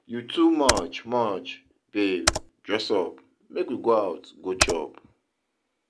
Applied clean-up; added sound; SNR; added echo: none; Computer keyboard; 4 dB; none.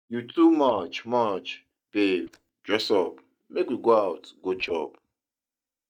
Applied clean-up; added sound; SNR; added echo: neural mask model DeepFilterNet 3.